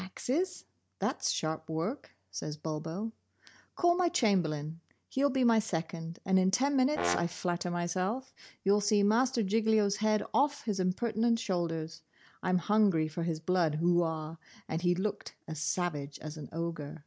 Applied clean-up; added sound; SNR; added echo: none; Brass instrument; 8 dB; none.